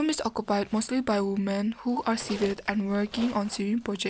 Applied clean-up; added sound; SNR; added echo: none; Zipper (clothing); 19 dB; none.